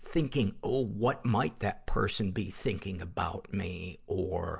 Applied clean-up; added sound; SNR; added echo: none; none; none; none.